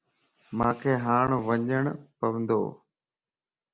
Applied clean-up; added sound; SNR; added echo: none; none; none; none.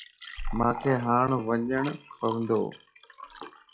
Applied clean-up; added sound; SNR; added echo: classical method log-MMSE.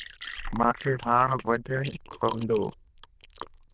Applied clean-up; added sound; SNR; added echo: neural diffusion model UNIVERSE++.